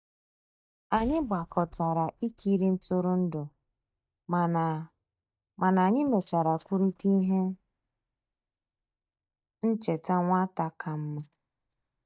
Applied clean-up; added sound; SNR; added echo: neural mask model DeepFilterNet 3.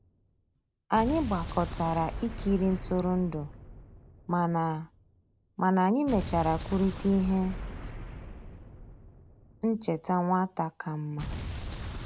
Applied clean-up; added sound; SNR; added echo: none; Explosion; 10 dB; none.